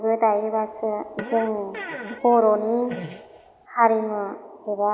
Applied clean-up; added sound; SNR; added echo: none; Fart; 15 dB; none.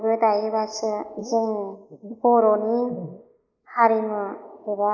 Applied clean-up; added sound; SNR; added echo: neural mask model Resemble Enhance denoiser.